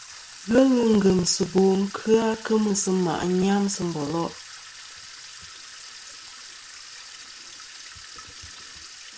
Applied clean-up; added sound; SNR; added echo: none; Sink (filling or washing) / Water tap, faucet; 17 dB; none.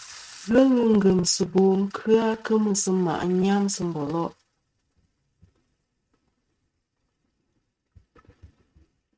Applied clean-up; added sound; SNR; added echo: neural mask model RNNoise.